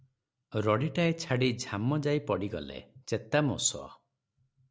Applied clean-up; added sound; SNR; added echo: none; none; none; none.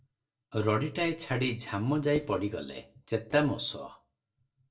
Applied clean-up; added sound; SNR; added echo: neural separator model SepFormer DNS4.